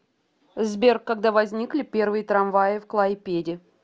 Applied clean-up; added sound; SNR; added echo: none; none; none; none.